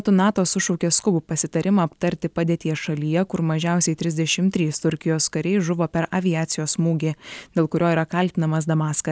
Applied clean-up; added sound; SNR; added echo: none; none; none; none.